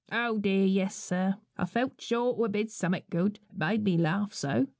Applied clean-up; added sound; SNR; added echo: none; none; none; none.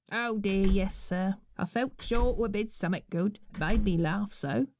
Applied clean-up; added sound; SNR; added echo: none; Slam; 3 dB; none.